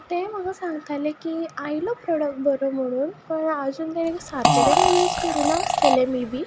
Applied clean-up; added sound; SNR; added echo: none; Fart; -3 dB; none.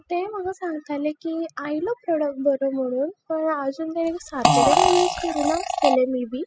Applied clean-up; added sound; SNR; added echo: classical method spectral subtraction.